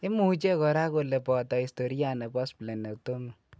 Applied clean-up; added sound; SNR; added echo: none; none; none; none.